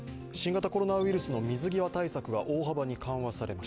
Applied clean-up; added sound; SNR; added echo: none; none; none; none.